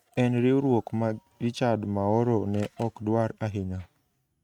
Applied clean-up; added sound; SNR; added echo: neural mask model RNNoise.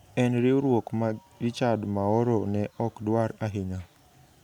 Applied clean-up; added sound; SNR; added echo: none; none; none; none.